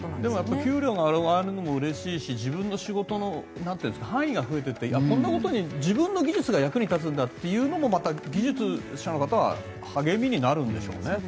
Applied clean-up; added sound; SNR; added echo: none; none; none; none.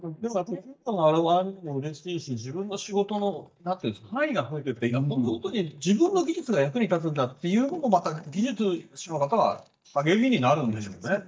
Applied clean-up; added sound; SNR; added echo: neural mask model DeepFilterNet 3.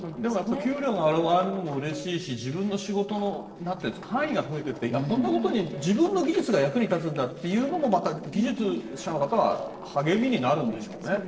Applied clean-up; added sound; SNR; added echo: neural separator model SepFormer DNS4.